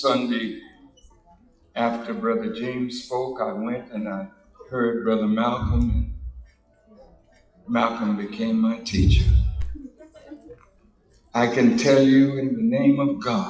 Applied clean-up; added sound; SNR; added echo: classical method WPE with log-MMSE.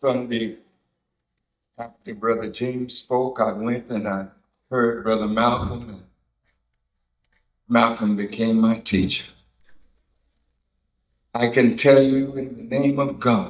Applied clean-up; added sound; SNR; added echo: neural mask model DeepFilterNet 3.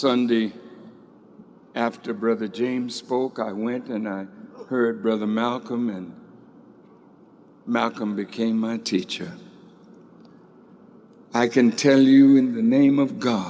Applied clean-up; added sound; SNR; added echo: none; none; none; none.